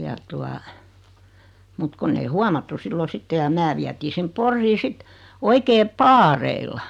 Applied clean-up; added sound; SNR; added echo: none; none; none; none.